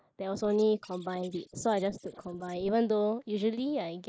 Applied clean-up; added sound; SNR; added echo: neural mask model Resemble Enhance denoiser.